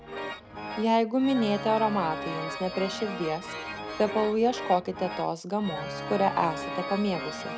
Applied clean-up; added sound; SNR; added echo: none; Organ; 8 dB; none.